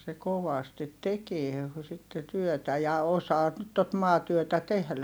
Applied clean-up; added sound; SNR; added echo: none; none; none; none.